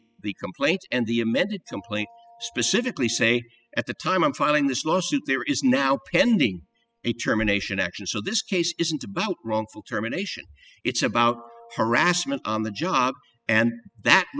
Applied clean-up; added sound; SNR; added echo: classical method spectral subtraction.